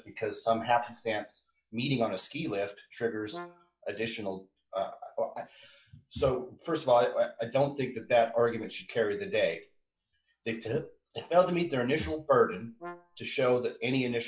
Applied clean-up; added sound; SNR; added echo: classical method log-MMSE.